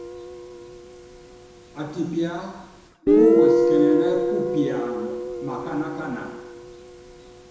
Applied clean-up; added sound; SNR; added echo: none; Guitar; -4 dB; reverberation time 1.0 s.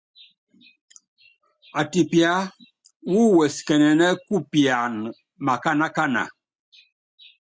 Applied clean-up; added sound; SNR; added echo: none; none; none; none.